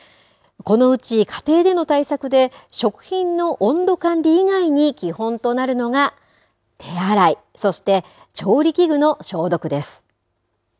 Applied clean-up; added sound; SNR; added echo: none; none; none; none.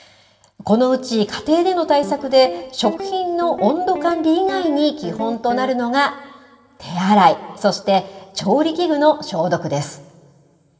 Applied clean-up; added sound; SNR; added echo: none; Guitar; 12 dB; reverberation time 1.3 s.